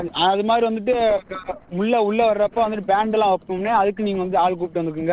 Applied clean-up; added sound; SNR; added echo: neural separator model SepFormer DNS4.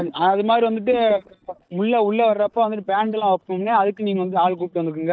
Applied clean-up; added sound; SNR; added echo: neural mask model DeepFilterNet 3.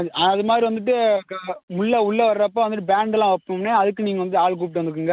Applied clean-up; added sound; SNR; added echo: none; none; none; none.